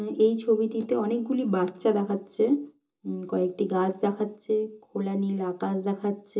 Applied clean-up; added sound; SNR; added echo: none; none; none; reverberation time 0.2 s.